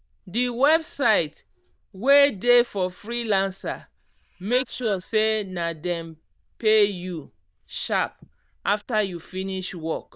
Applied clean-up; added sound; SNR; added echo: neural diffusion model UNIVERSE++.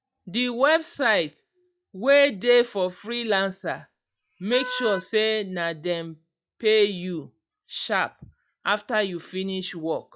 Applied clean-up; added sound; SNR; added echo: classical method log-MMSE.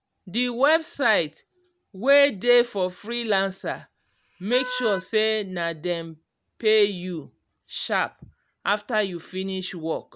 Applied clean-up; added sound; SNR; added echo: none; Wind instrument, woodwind instrument; 11 dB; none.